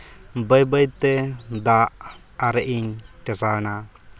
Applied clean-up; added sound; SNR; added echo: none; none; none; none.